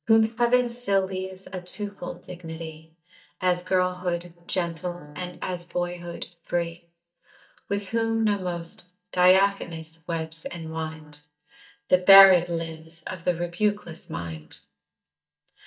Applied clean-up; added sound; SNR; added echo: neural mask model DeepFilterNet 3.